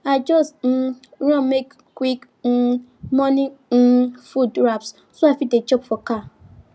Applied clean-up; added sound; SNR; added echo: none; none; none; none.